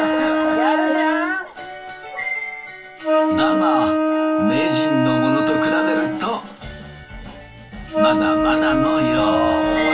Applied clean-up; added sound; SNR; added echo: none; Wind instrument, woodwind instrument; -4 dB; reverberation time 0.2 s.